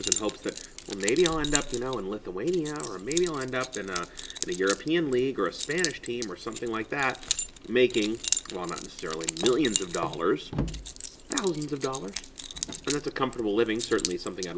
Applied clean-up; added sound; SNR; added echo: none; Keys jangling; 7 dB; none.